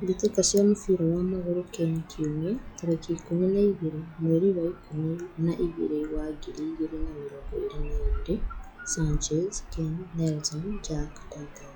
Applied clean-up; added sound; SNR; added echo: classical method log-MMSE.